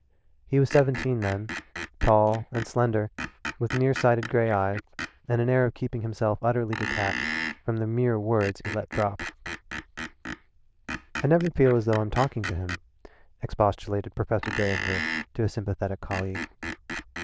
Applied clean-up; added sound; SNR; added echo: neural diffusion model UNIVERSE++.